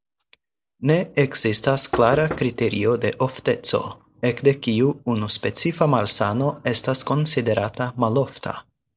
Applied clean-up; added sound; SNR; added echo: none; Knock; 11 dB; none.